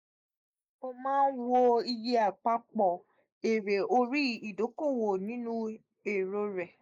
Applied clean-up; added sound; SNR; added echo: neural mask model Resemble Enhance denoiser.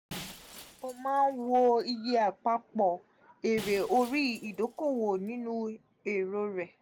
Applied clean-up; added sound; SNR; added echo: none; Shatter; 20 dB; none.